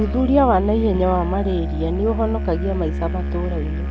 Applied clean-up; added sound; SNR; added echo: none; Musical instrument; 2 dB; none.